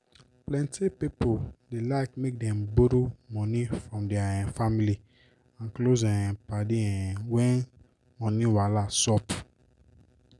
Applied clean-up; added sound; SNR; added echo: none; none; none; none.